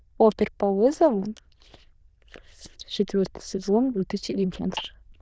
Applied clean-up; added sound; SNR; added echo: neural diffusion model UNIVERSE++.